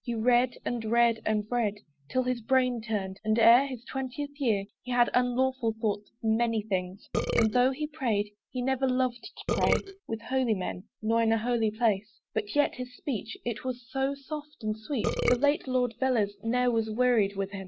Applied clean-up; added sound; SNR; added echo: none; Burping, eructation; 1 dB; none.